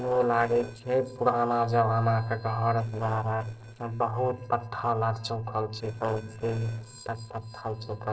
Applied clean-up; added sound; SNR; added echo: neural separator model SepFormer DNS4.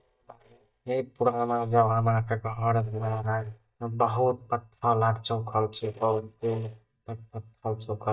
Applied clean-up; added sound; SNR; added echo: neural mask model DeepFilterNet 3.